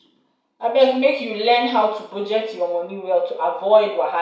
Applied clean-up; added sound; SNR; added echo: none; none; none; reverberation time 0.6 s.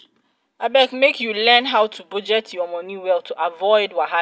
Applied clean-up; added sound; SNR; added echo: none; none; none; none.